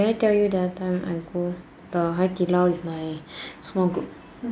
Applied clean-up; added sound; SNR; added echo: none; none; none; none.